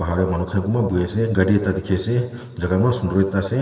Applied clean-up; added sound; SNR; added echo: none; none; none; reverberation time 2.2 s.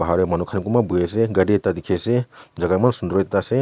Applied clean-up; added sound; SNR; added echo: none; none; none; none.